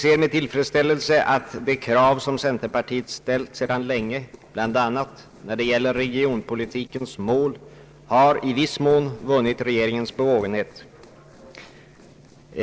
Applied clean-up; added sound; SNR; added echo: neural separator model SepFormer DNS4.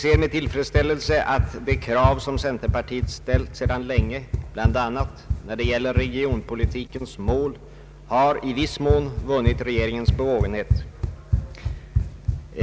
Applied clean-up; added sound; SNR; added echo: none; Run; 1 dB; none.